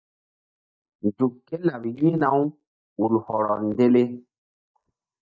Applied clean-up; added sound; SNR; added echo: neural mask model DeepFilterNet 3.